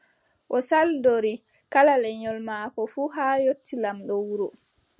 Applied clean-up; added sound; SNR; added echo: none; none; none; none.